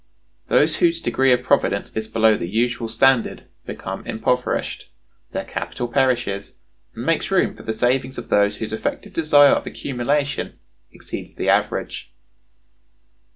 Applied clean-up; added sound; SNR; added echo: none; none; none; none.